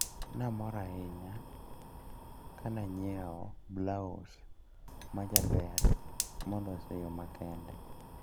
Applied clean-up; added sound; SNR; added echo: none; Fire; -3 dB; none.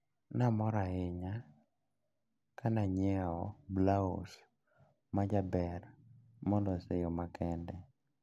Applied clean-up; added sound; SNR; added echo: none; none; none; none.